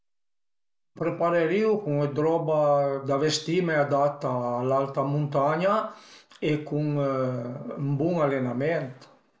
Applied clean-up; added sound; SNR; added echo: none; none; none; none.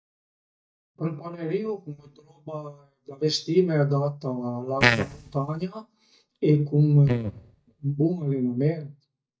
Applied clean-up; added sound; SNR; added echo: neural mask model DeepFilterNet 3.